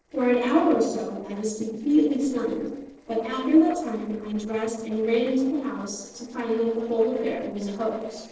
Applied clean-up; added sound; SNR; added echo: neural separator model SepFormer DNS4.